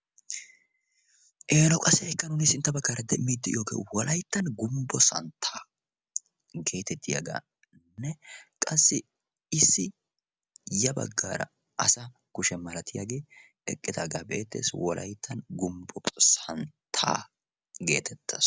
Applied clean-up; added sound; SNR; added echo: none; none; none; none.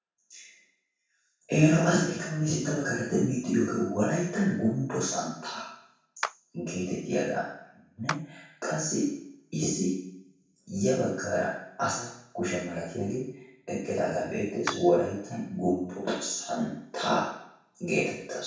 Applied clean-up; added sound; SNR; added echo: none; Clapping; 11 dB; reverberation time 0.7 s.